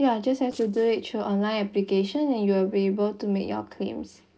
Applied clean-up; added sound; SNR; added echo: neural separator model SepFormer DNS4.